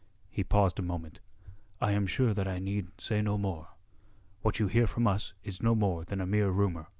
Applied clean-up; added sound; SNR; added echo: none; none; none; none.